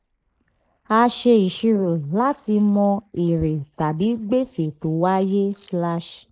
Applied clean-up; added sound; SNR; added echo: neural mask model Resemble Enhance denoiser.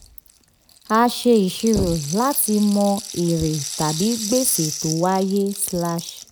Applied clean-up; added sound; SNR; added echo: none; Rattle (instrument); 11 dB; none.